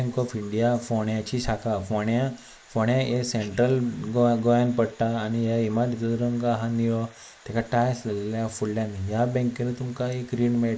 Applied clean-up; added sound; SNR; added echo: neural mask model Resemble Enhance denoiser.